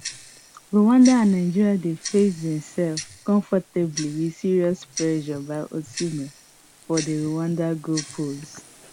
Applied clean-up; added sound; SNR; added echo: none; Tick-tock; 16 dB; none.